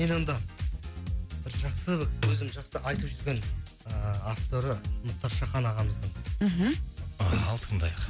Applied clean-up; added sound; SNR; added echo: none; none; none; none.